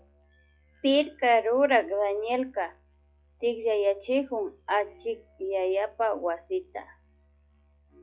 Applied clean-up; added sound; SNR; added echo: classical method log-MMSE.